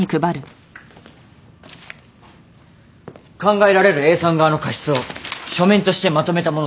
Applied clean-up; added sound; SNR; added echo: none; none; none; none.